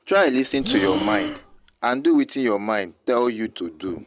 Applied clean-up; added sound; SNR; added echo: none; Breathing; 4 dB; none.